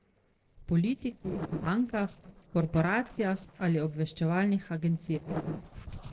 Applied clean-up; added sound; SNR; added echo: neural separator model SepFormer DNS4.